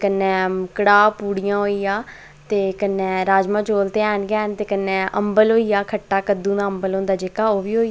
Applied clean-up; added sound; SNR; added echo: none; none; none; none.